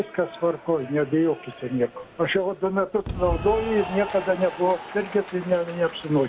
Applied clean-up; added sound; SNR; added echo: none; Applause / Cheering; 12 dB; none.